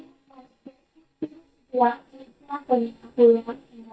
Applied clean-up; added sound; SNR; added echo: neural mask model DeepFilterNet 3.